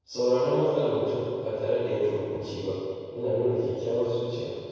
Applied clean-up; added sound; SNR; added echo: none; none; none; reverberation time 2.1 s.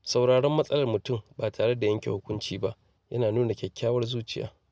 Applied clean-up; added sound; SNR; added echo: none; none; none; none.